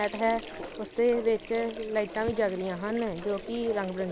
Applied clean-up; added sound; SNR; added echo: none; Sink (filling or washing) / Water; 15 dB; none.